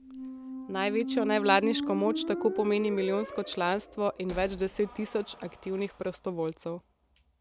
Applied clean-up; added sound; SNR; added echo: none; Squeak; 8 dB; none.